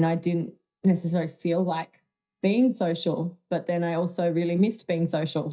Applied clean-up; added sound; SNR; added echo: neural mask model DeepFilterNet 3.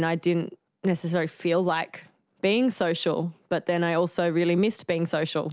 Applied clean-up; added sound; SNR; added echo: none; none; none; none.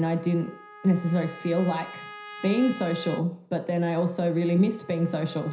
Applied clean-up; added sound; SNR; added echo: none; Trumpet; 18 dB; reverberation time 0.5 s.